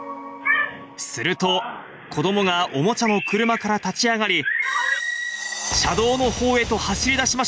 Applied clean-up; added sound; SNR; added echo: none; none; none; none.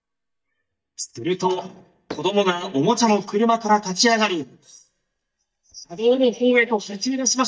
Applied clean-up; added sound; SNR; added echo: neural mask model DeepFilterNet 3.